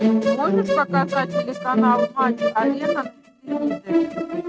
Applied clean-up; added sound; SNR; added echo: neural mask model RNNoise.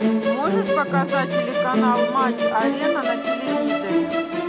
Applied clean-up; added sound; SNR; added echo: none; Musical instrument; -4 dB; none.